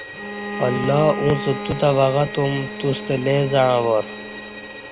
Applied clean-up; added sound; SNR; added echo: none; Bowed string instrument + Bowed string instrument; 9 dB; none.